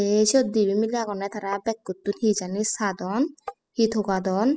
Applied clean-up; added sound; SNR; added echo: classical method spectral subtraction.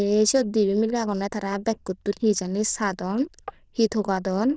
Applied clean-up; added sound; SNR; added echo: neural diffusion model UNIVERSE++.